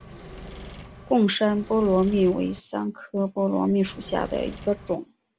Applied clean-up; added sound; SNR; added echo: none; Engine / Mechanisms; 16 dB; none.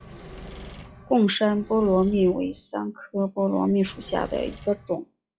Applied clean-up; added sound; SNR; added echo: classical method log-MMSE.